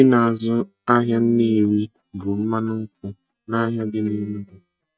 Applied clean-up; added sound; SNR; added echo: neural mask model DeepFilterNet 3.